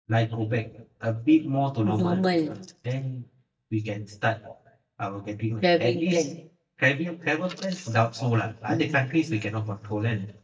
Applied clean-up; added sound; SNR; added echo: neural mask model DeepFilterNet 3.